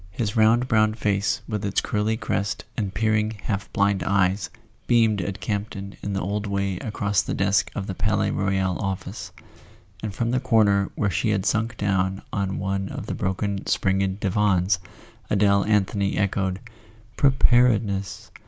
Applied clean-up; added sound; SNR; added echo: none; none; none; none.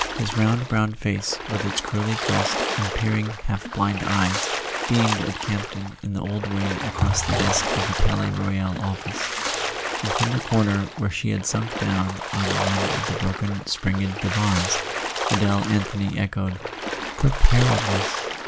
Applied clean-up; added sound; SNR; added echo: none; Liquid + Splash, splatter; 4 dB; none.